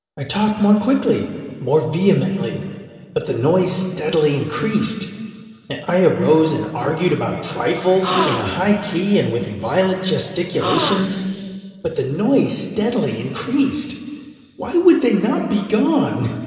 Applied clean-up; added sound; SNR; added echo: neural separator model SepFormer DNS4.